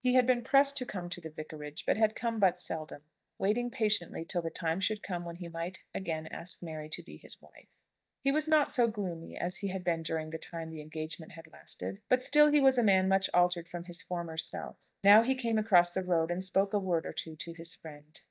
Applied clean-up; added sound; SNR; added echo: neural mask model DeepFilterNet 3.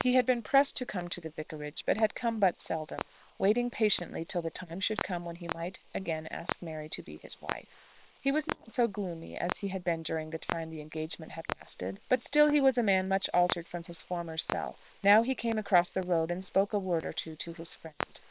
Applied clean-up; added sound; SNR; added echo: neural separator model SepFormer WHAM!.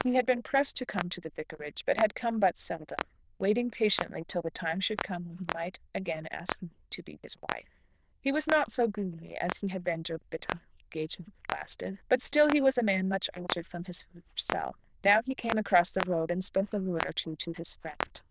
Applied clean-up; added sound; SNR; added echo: neural diffusion model UNIVERSE++.